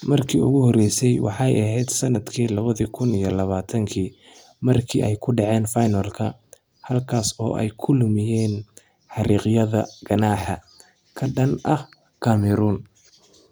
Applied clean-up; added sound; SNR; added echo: none; none; none; none.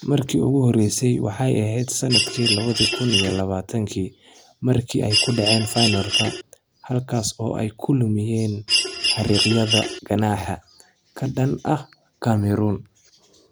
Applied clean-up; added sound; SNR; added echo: none; Mechanisms; 0 dB; none.